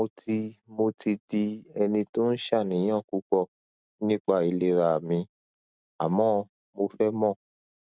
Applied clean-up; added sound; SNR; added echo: none; none; none; none.